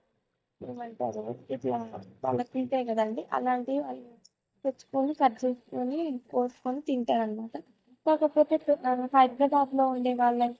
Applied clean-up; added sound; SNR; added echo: neural mask model DeepFilterNet 3.